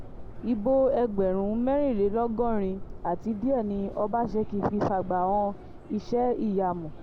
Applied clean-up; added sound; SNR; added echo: none; Subway, metro, underground; 11 dB; none.